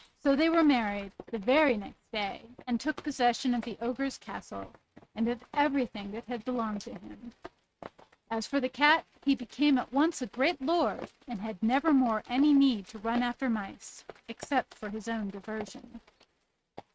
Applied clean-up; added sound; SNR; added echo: neural mask model RNNoise.